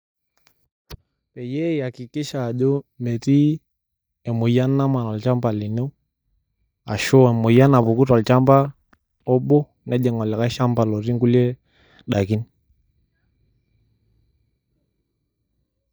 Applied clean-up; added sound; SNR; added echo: neural mask model DeepFilterNet 3.